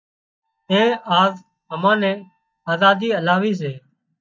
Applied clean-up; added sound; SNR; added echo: neural mask model DeepFilterNet 3.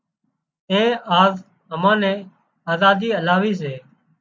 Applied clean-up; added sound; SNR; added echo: none; none; none; none.